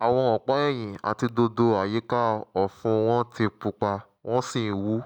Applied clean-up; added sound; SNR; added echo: none; none; none; none.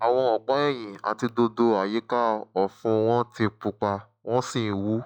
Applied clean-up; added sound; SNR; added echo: classical method log-MMSE.